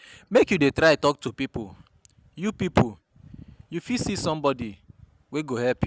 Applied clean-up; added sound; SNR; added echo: none; none; none; none.